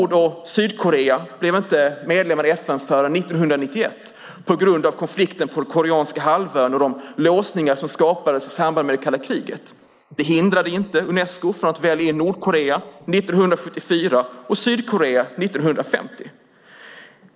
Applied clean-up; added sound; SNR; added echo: neural mask model Resemble Enhance denoiser.